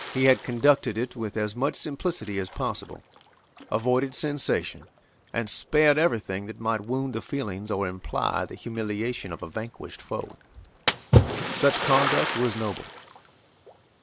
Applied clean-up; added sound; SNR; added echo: none; Splash, splatter; 4 dB; none.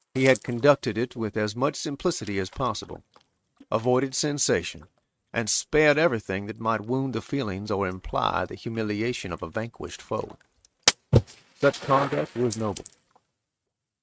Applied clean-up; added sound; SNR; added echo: neural mask model RNNoise.